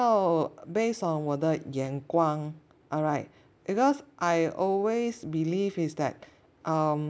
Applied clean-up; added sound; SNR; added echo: none; none; none; none.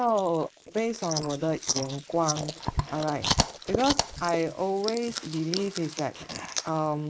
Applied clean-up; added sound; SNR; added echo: neural mask model Resemble Enhance denoiser.